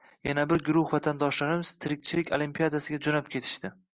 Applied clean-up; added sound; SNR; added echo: none; none; none; none.